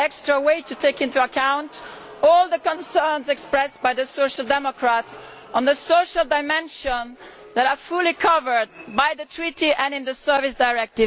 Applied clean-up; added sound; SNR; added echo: none; none; none; none.